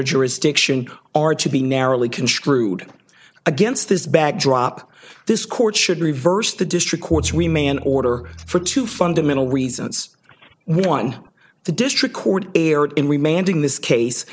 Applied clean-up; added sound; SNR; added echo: none; Bowed string instrument; 13 dB; none.